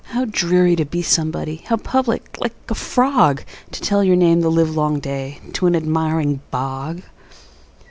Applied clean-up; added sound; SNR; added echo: none; none; none; none.